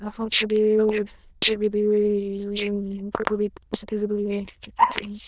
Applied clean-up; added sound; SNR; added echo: neural diffusion model UNIVERSE++.